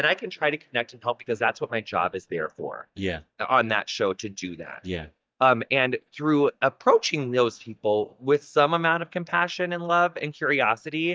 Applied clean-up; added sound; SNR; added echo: neural mask model DeepFilterNet 3.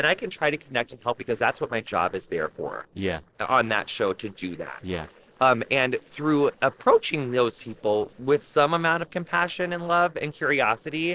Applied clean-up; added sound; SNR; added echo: neural separator model SepFormer DNS4.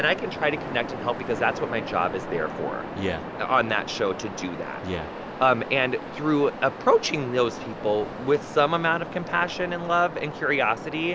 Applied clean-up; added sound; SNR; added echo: none; Waves, surf; 9 dB; none.